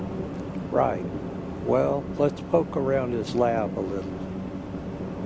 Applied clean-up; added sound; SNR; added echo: none; Train; 6 dB; none.